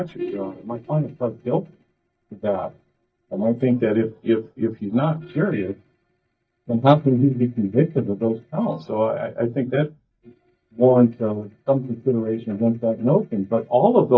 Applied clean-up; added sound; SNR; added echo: neural mask model DeepFilterNet 3.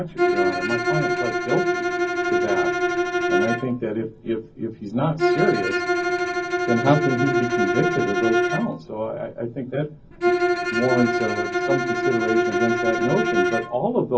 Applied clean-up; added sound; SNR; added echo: none; Bowed string instrument; -2 dB; reverberation time 0.4 s.